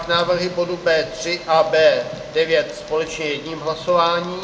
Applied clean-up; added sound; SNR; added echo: none; Tick; 19 dB; reverberation time 0.3 s.